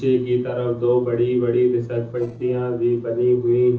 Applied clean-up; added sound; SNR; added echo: neural separator model SepFormer DNS4.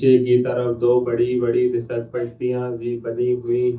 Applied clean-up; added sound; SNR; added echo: neural mask model DeepFilterNet 3.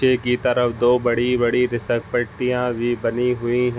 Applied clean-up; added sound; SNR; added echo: none; none; none; none.